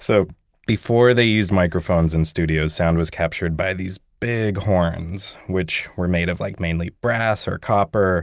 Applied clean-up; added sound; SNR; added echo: none; none; none; none.